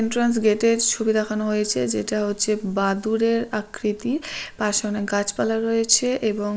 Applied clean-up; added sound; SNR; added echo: none; none; none; none.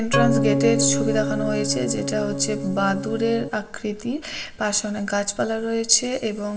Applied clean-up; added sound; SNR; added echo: none; Organ; 1 dB; reverberation time 0.8 s.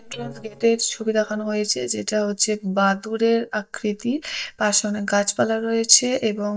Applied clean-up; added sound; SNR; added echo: neural mask model DeepFilterNet 3.